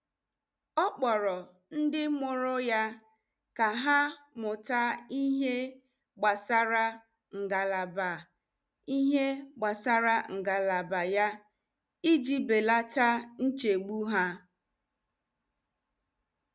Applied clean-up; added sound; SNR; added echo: none; none; none; none.